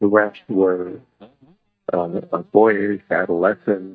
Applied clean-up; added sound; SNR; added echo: neural mask model DeepFilterNet 3.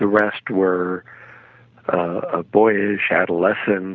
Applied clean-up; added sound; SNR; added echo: none; none; none; none.